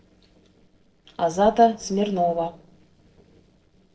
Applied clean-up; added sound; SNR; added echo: neural separator model SepFormer DNS4.